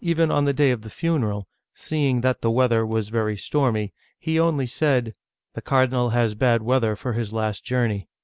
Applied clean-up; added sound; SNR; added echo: none; none; none; none.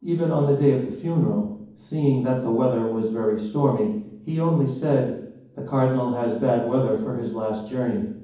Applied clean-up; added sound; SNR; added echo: none; none; none; reverberation time 1.2 s.